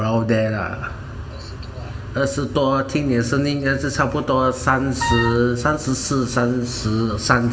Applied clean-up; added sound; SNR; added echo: none; Wind instrument, woodwind instrument; 4 dB; reverberation time 1.3 s.